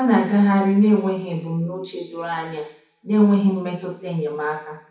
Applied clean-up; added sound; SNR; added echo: none; none; none; reverberation time 0.6 s.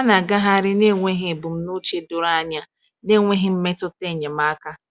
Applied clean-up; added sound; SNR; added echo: none; none; none; none.